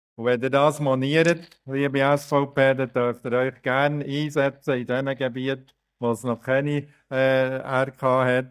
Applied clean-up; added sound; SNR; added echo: neural mask model DeepFilterNet 3.